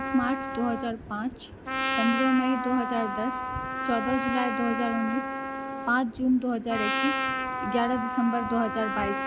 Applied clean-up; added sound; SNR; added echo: none; Trumpet; 3 dB; none.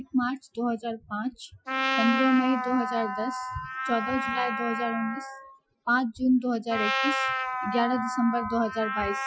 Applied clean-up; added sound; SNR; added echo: classical method Wiener filter.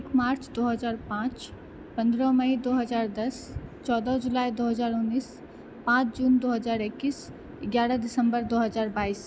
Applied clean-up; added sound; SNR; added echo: none; none; none; none.